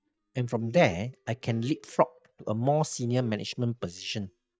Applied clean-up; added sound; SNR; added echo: neural mask model DeepFilterNet 3.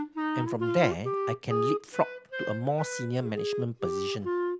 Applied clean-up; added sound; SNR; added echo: none; Wind instrument, woodwind instrument; 0 dB; none.